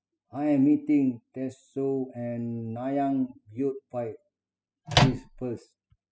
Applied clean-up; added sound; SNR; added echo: classical method spectral subtraction.